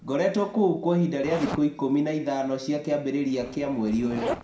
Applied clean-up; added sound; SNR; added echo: none; Zipper (clothing); 13 dB; reverberation time 0.5 s.